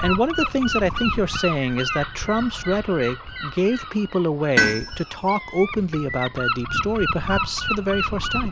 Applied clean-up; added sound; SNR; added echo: none; Gull, seagull / Wind + Tools; 4 dB; none.